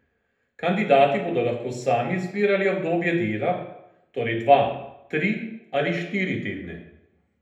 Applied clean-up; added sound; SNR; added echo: none; none; none; reverberation time 0.7 s.